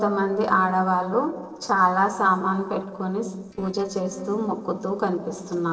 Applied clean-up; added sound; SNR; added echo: neural separator model SepFormer DNS4.